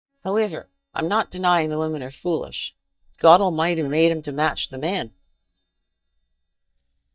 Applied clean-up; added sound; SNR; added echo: neural mask model DeepFilterNet 3.